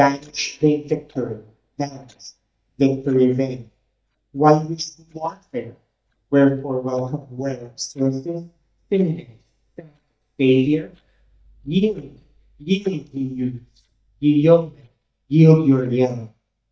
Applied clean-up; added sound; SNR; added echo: neural mask model DeepFilterNet 3.